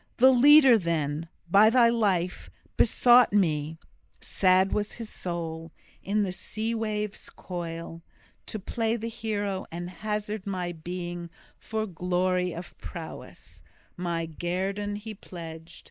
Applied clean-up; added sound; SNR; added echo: neural mask model Resemble Enhance denoiser.